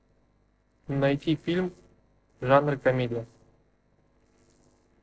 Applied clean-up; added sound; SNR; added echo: neural separator model SepFormer DNS4.